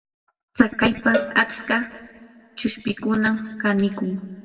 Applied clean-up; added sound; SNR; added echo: none; Cowbell; 10 dB; reverberation time 1.8 s.